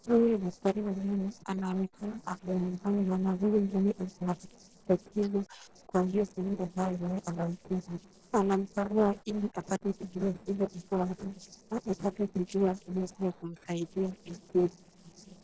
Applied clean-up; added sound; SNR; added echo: neural separator model SepFormer DNS4.